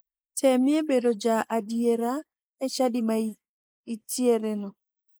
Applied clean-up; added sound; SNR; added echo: neural mask model Resemble Enhance denoiser.